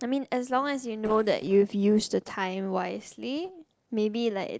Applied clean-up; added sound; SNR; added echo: neural separator model SepFormer DNS4.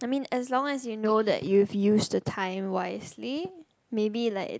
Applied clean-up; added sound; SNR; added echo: neural mask model Resemble Enhance denoiser.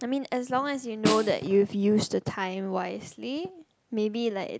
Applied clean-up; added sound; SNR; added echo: none; Snare drum; 7 dB; none.